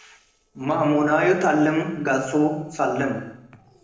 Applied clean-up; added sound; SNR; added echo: neural separator model SepFormer DNS4.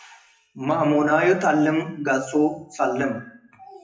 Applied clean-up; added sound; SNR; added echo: classical method WPE with log-MMSE.